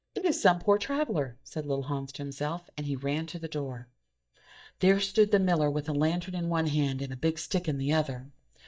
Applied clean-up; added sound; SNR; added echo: neural mask model DeepFilterNet 3.